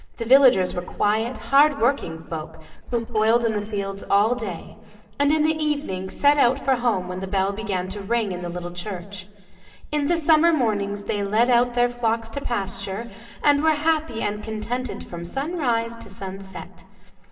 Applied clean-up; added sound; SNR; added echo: neural separator model SepFormer DNS4.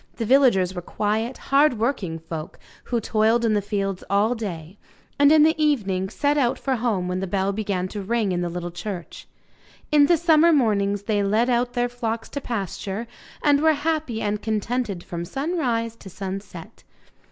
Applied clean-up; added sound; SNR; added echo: none; none; none; none.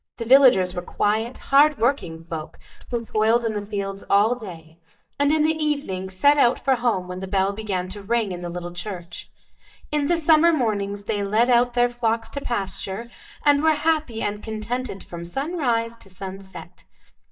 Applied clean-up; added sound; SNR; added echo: neural mask model DeepFilterNet 3.